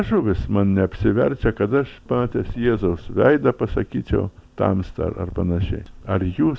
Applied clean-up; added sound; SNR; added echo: none; none; none; none.